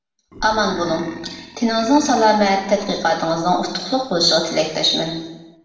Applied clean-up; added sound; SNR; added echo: none; Burping, eructation; 17 dB; reverberation time 0.9 s.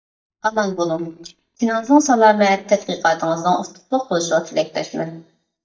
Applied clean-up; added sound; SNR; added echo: neural mask model DeepFilterNet 3.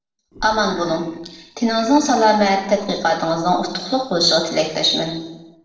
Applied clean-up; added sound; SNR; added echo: neural separator model SepFormer DNS4.